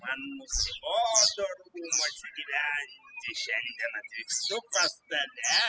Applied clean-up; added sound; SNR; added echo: classical method spectral subtraction.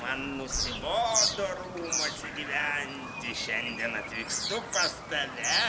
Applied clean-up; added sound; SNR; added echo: none; Bird vocalization, bird call, bird song; 1 dB; none.